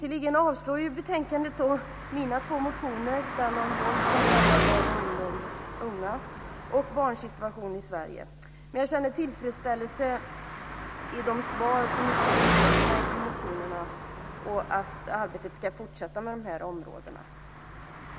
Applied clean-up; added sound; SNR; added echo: none; Car passing by; 0 dB; none.